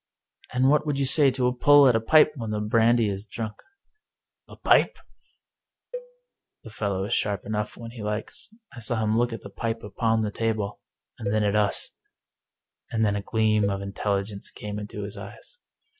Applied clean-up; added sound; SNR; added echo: none; Cowbell; 16 dB; none.